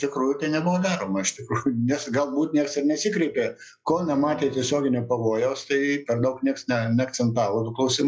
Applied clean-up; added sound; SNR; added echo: classical method log-MMSE.